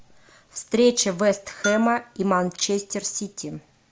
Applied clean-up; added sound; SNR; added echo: none; Bell; 13 dB; none.